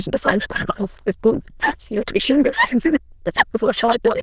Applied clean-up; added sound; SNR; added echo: neural diffusion model UNIVERSE++.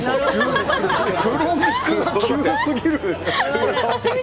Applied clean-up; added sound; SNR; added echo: none; Truck + Wind instrument, woodwind instrument; 18 dB; none.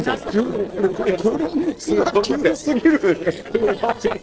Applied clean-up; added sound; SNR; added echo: neural separator model SepFormer DNS4.